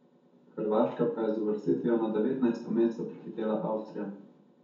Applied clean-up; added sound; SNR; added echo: none; none; none; reverberation time 0.6 s.